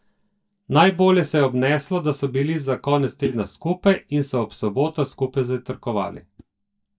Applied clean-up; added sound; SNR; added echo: neural mask model DeepFilterNet 3.